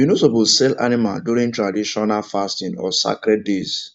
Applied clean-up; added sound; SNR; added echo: neural mask model Resemble Enhance denoiser.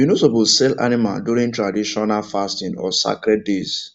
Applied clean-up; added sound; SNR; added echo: none; none; none; none.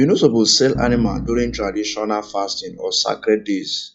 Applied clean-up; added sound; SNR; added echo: classical method log-MMSE.